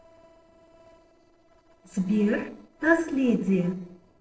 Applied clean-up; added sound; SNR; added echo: neural separator model SepFormer DNS4.